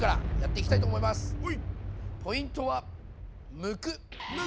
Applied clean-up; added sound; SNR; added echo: none; Boom + Bowed string instrument; -2 dB; none.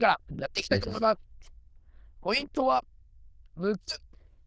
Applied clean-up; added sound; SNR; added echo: neural diffusion model UNIVERSE++.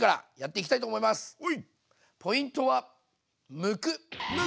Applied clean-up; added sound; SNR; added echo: none; none; none; none.